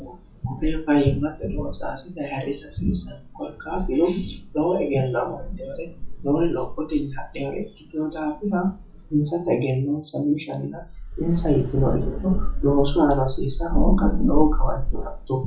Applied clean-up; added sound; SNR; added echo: classical method WPE with log-MMSE.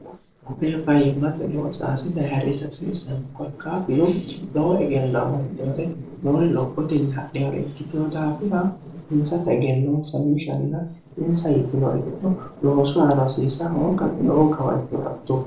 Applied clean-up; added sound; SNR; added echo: neural separator model SepFormer DNS4.